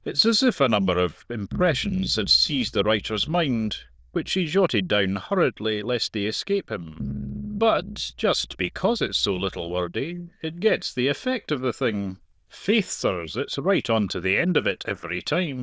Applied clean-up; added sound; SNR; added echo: neural diffusion model UNIVERSE++.